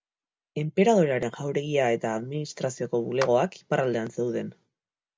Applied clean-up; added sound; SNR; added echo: none; Clapping; 15 dB; none.